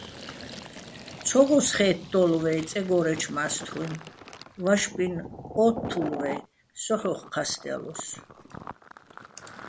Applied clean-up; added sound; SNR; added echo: none; Fill (with liquid); 13 dB; none.